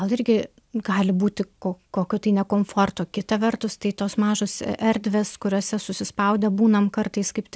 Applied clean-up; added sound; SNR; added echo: none; none; none; none.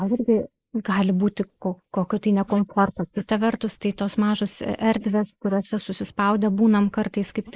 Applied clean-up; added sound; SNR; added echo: neural mask model Resemble Enhance denoiser.